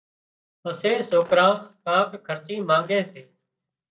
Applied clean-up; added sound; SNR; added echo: neural mask model DeepFilterNet 3.